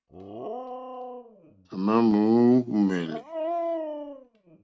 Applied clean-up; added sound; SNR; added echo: neural mask model RNNoise.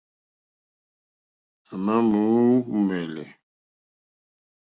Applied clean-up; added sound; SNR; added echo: none; none; none; none.